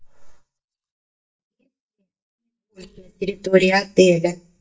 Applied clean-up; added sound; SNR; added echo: neural mask model DeepFilterNet 3.